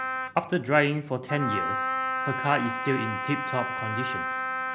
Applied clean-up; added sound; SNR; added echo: none; Wind instrument, woodwind instrument; 2 dB; none.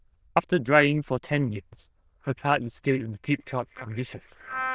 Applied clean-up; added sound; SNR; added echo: neural diffusion model UNIVERSE++.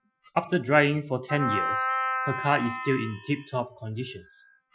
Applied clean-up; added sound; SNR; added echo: classical method Wiener filter.